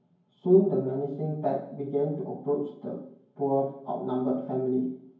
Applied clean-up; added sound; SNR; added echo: none; none; none; reverberation time 0.9 s.